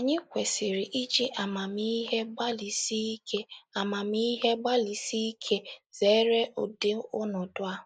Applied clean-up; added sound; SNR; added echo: neural mask model Resemble Enhance denoiser.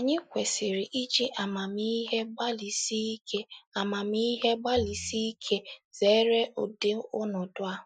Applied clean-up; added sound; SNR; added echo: classical method Wiener filter.